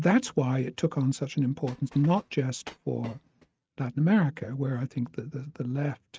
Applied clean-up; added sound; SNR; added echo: neural mask model RNNoise.